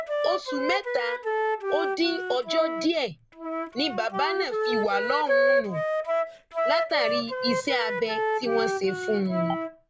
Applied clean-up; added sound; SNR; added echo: none; Wind instrument, woodwind instrument; -1 dB; none.